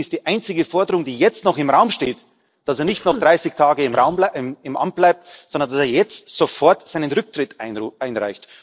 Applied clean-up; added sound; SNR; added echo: neural separator model SepFormer DNS4.